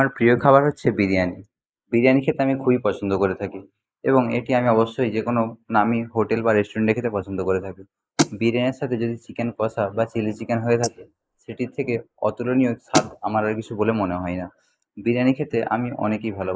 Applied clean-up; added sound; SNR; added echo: neural mask model Resemble Enhance denoiser.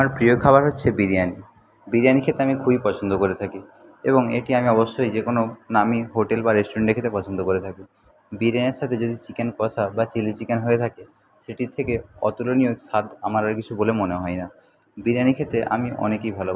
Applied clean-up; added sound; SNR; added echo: none; none; none; none.